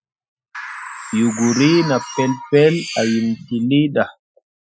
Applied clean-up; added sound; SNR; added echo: classical method Wiener filter.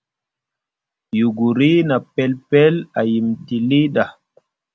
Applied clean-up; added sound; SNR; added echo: none; none; none; none.